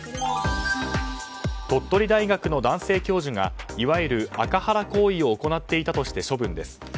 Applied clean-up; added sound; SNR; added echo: none; none; none; none.